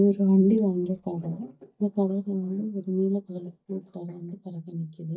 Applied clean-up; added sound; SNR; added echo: neural mask model DeepFilterNet 3.